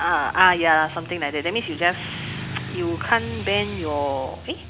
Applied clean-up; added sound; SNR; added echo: none; Motorcycle / Traffic noise, roadway noise; 12 dB; none.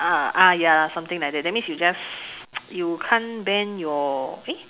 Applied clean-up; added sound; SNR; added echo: none; none; none; none.